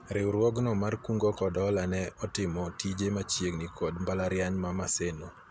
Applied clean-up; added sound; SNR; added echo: none; none; none; none.